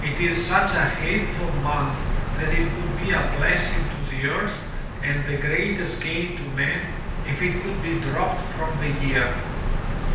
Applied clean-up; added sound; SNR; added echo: none; Bird vocalization, bird call, bird song; 0 dB; reverberation time 0.8 s.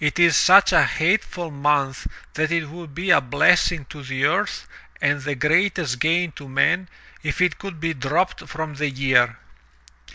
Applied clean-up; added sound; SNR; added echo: none; none; none; none.